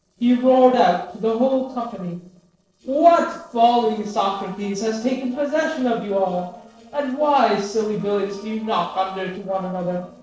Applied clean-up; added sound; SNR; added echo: neural separator model SepFormer DNS4.